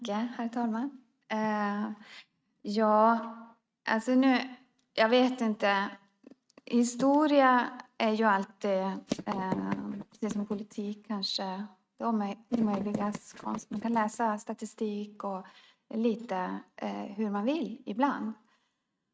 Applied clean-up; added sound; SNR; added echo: neural mask model RNNoise.